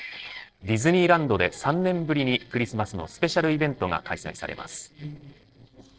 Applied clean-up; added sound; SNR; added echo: neural separator model SepFormer DNS4.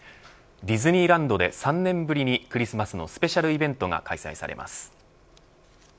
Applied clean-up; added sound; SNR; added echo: none; none; none; none.